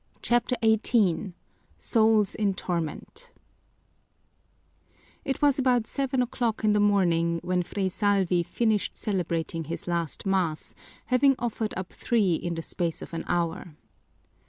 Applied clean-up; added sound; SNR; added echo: none; none; none; none.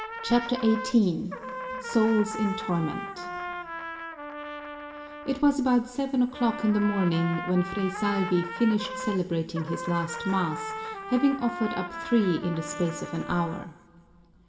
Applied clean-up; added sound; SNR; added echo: none; Trumpet; 9 dB; reverberation time 2.9 s.